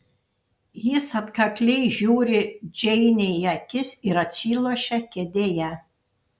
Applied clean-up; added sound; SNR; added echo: none; none; none; none.